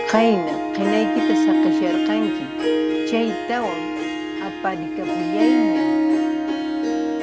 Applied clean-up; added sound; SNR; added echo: none; Harp; -5 dB; none.